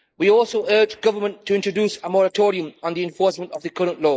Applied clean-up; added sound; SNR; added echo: neural mask model Resemble Enhance denoiser.